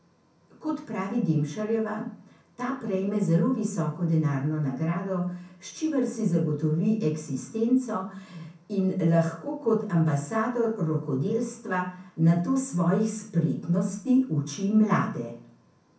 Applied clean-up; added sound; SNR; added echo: none; none; none; reverberation time 0.6 s.